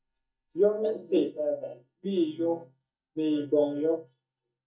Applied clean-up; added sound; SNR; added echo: neural mask model DeepFilterNet 3.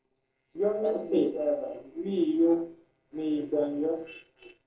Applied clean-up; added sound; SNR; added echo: neural separator model SepFormer DNS4.